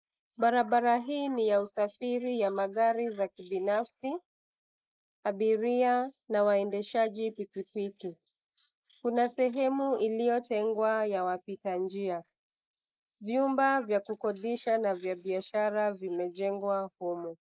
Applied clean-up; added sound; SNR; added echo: neural mask model Resemble Enhance denoiser.